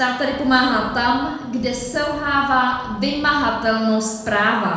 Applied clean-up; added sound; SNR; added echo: none; Wind; 19 dB; reverberation time 1.0 s.